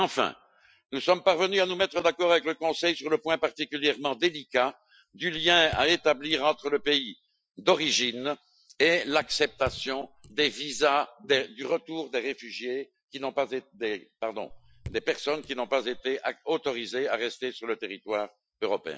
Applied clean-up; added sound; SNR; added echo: classical method Wiener filter.